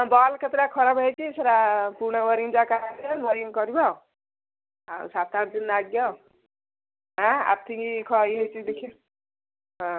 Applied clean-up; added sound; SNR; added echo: none; none; none; none.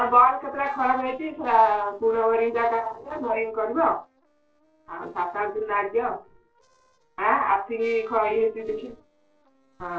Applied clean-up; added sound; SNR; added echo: neural separator model SepFormer DNS4.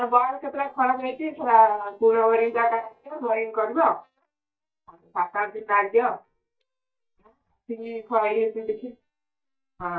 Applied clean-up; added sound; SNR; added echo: neural mask model DeepFilterNet 3.